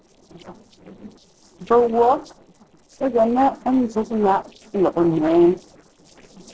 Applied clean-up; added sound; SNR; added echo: neural separator model SepFormer DNS4.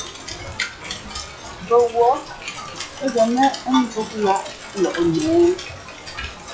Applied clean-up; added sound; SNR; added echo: classical method WPE with log-MMSE.